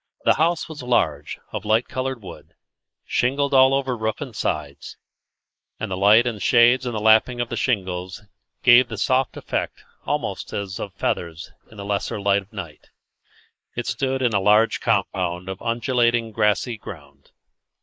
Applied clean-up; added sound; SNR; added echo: neural mask model Resemble Enhance denoiser.